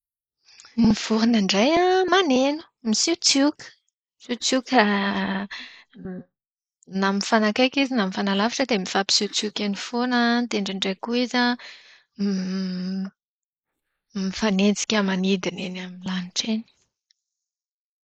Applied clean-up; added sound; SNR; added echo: neural mask model Resemble Enhance denoiser.